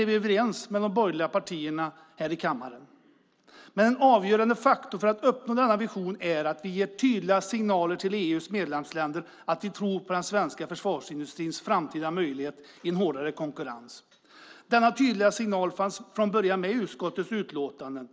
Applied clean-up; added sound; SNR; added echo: none; none; none; none.